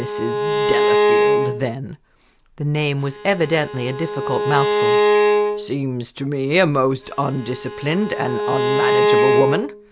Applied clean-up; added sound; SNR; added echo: none; Bowed string instrument; -3 dB; none.